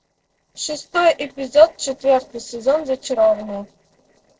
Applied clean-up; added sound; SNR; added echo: neural separator model SepFormer DNS4.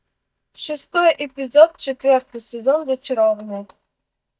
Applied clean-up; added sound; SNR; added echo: neural mask model DeepFilterNet 3.